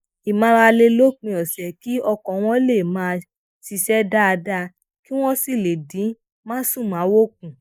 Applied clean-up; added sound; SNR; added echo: neural mask model Resemble Enhance denoiser.